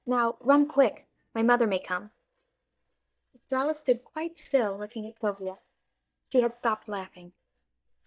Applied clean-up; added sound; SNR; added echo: neural mask model DeepFilterNet 3.